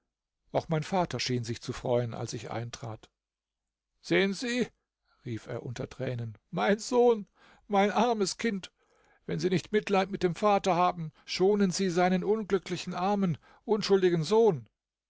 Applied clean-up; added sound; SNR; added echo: none; none; none; none.